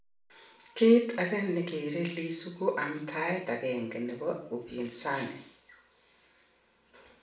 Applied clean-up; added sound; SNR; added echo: none; none; none; reverberation time 0.5 s.